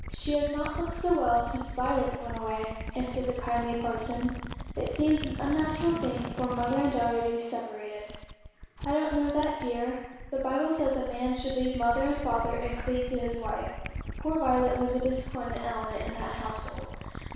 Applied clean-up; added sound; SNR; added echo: none; Gurgling / Liquid; 8 dB; reverberation time 1.1 s.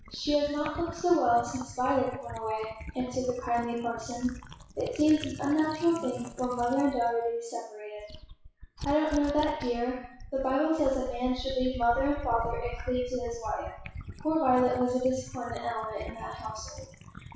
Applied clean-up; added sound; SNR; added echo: classical method WPE with log-MMSE.